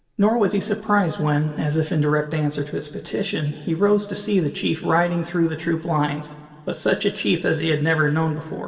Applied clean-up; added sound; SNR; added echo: none; none; none; reverberation time 2.5 s.